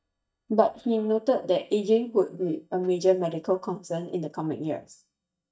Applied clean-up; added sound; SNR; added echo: neural mask model DeepFilterNet 3.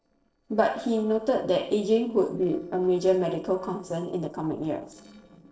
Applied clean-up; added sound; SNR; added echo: neural separator model SepFormer DNS4.